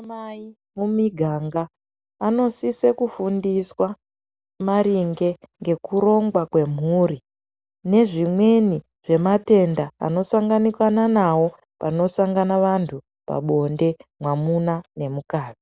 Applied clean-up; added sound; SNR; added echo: none; none; none; none.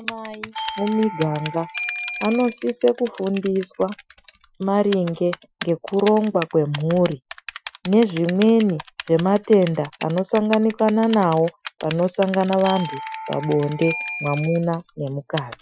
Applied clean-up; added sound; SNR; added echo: classical method Wiener filter.